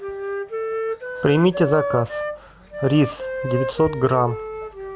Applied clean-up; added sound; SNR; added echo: none; Wind instrument, woodwind instrument; 6 dB; none.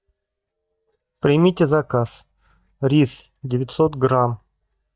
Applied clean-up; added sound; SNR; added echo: neural mask model DeepFilterNet 3.